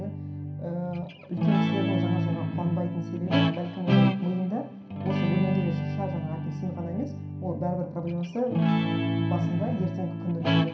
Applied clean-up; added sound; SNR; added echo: none; Guitar; -4 dB; reverberation time 0.5 s.